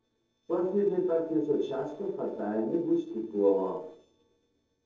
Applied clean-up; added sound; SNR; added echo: neural separator model SepFormer DNS4.